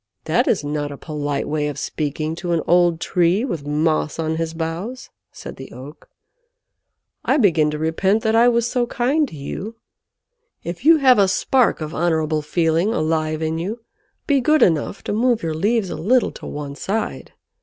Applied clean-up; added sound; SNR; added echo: none; none; none; none.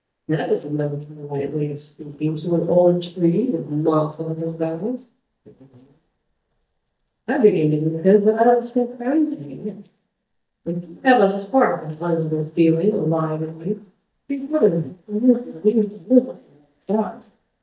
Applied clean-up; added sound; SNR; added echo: neural mask model DeepFilterNet 3.